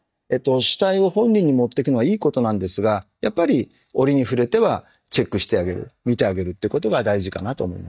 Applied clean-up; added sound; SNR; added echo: neural mask model DeepFilterNet 3.